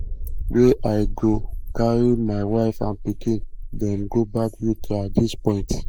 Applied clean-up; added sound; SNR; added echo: neural mask model Resemble Enhance denoiser.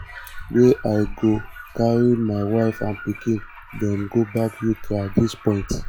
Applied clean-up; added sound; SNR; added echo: classical method log-MMSE.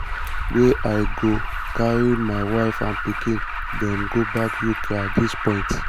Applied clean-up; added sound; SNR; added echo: none; Alarm; 3 dB; none.